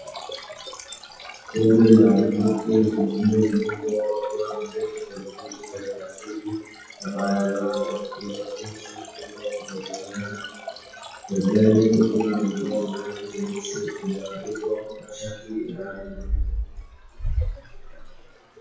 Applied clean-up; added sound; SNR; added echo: classical method WPE with log-MMSE.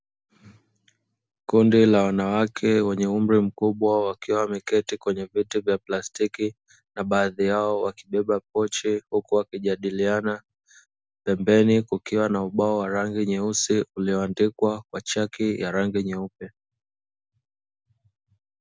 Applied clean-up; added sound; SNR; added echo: none; none; none; none.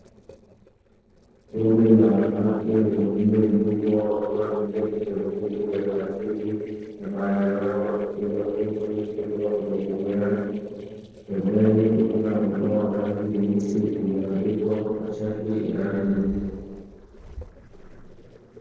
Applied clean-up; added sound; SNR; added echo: neural separator model SepFormer DNS4.